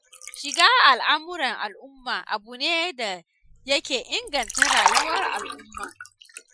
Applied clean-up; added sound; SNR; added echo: classical method Wiener filter.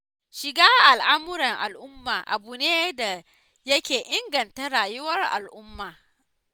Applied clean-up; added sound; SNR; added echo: none; none; none; none.